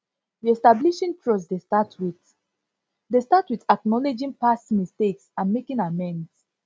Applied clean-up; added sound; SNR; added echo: none; none; none; none.